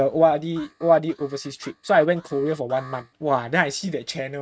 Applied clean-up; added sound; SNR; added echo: neural mask model RNNoise.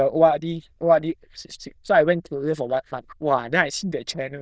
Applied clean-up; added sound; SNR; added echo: neural diffusion model UNIVERSE++.